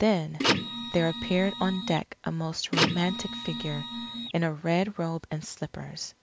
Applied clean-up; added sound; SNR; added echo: none; Printer; 1 dB; none.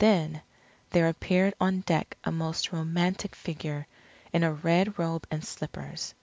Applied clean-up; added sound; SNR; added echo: none; none; none; none.